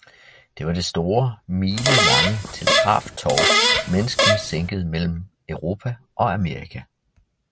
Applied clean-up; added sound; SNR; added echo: none; Fart; -4 dB; none.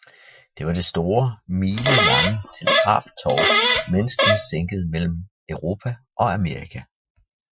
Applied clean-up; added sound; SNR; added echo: classical method Wiener filter.